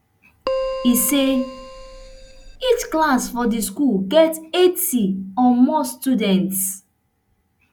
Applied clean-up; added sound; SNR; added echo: none; Keyboard (musical); 10 dB; none.